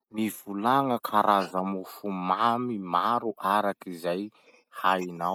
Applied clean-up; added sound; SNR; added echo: neural mask model Resemble Enhance denoiser.